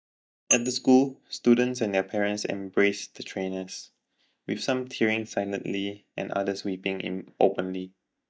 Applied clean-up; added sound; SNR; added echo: neural mask model DeepFilterNet 3.